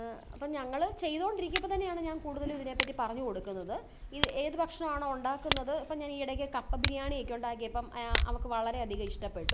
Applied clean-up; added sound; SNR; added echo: none; Tick; -1 dB; none.